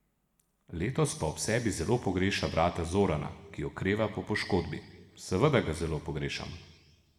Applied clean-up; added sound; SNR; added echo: none; none; none; reverberation time 1.2 s.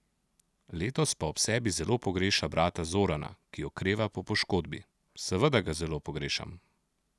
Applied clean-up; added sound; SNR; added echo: none; none; none; none.